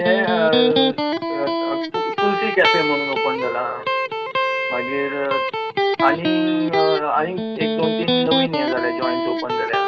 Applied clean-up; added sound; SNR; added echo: none; Electric guitar; -2 dB; reverberation time 0.2 s.